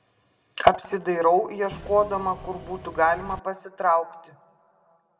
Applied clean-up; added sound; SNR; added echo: none; Engine / Mechanisms; 16 dB; reverberation time 0.4 s.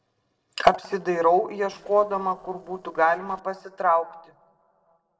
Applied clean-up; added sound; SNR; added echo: neural separator model SepFormer DNS4.